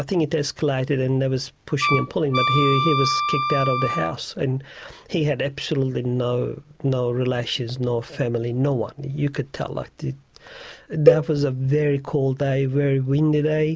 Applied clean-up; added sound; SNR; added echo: none; Wind instrument, woodwind instrument + Cowbell; 1 dB; none.